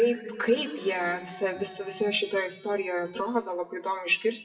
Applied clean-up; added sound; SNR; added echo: classical method WPE with log-MMSE.